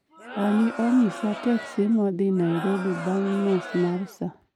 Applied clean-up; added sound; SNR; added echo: none; Crowd; 12 dB; none.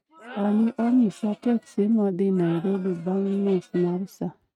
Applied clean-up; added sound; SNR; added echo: neural mask model RNNoise.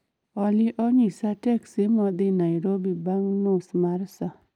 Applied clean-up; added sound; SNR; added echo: none; none; none; none.